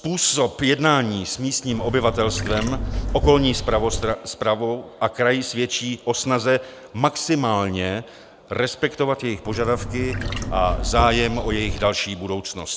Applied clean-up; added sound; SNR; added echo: none; Trickle, dribble / Chirp, tweet; 4 dB; none.